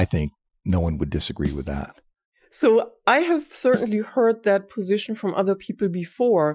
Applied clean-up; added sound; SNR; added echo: classical method Wiener filter.